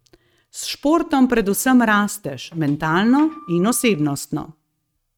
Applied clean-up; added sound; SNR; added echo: neural mask model RNNoise.